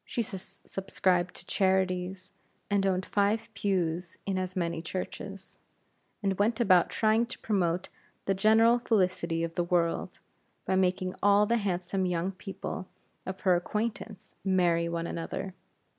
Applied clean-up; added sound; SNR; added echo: none; none; none; none.